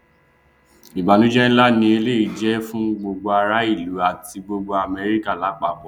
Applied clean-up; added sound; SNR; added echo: none; none; none; none.